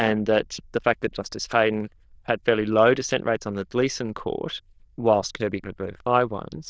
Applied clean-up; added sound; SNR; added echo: neural diffusion model UNIVERSE++.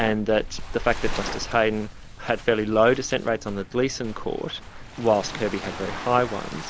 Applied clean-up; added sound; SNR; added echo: none; Waves, surf; 9 dB; none.